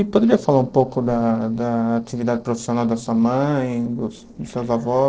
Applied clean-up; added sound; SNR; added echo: neural separator model SepFormer DNS4.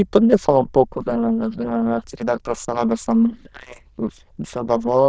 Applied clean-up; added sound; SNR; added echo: neural diffusion model UNIVERSE++.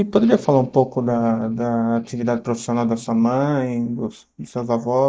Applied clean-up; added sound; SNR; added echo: neural mask model DeepFilterNet 3.